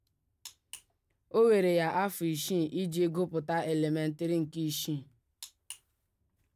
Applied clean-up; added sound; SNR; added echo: none; none; none; none.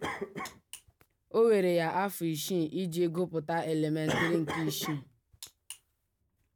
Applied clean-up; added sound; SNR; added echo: none; Cough; 9 dB; none.